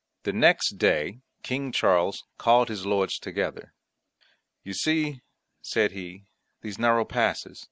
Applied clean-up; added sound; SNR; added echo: none; none; none; none.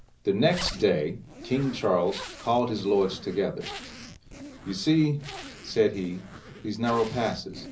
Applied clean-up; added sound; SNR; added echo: none; Zipper (clothing); 15 dB; reverberation time 0.5 s.